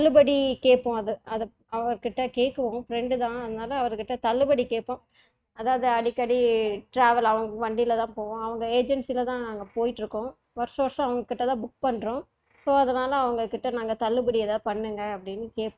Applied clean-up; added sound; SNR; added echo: neural mask model RNNoise.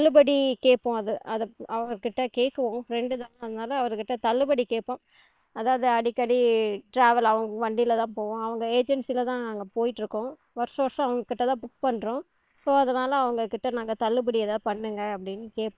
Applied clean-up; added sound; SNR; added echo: neural separator model SepFormer WHAM!.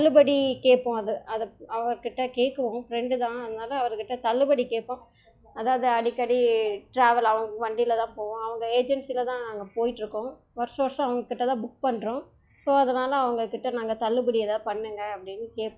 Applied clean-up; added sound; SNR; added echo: classical method log-MMSE.